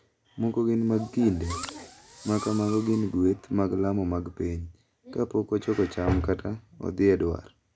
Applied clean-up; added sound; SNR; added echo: none; Fireworks; 16 dB; none.